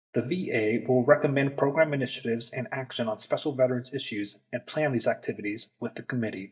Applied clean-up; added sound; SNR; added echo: neural mask model DeepFilterNet 3.